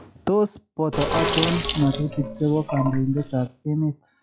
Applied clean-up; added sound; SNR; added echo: classical method log-MMSE.